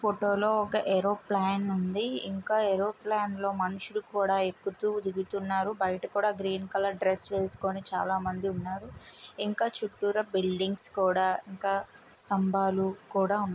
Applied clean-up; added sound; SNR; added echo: none; none; none; none.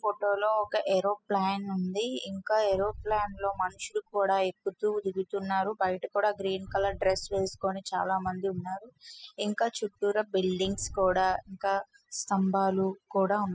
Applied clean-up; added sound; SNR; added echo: classical method spectral subtraction.